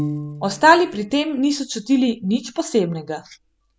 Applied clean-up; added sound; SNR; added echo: none; Piano; 14 dB; none.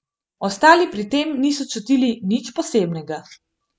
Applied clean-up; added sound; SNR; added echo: none; none; none; none.